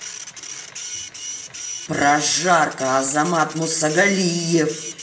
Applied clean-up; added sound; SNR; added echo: none; Printer; 12 dB; reverberation time 0.6 s.